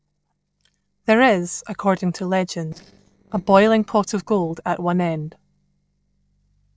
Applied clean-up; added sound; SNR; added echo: neural separator model SepFormer DNS4.